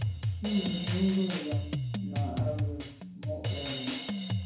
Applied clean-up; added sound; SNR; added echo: none; Drum kit; -1 dB; reverberation time 0.9 s.